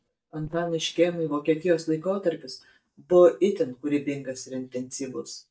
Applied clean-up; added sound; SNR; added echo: neural mask model DeepFilterNet 3.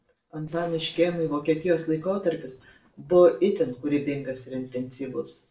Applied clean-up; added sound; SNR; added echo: neural separator model SepFormer DNS4.